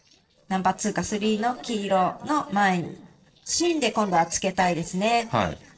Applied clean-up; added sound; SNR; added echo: neural separator model SepFormer DNS4.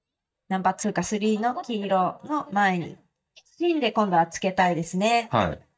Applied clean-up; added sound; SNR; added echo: neural mask model DeepFilterNet 3.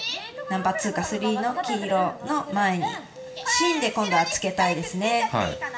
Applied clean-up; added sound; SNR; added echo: none; Bird vocalization, bird call, bird song; 18 dB; reverberation time 0.4 s.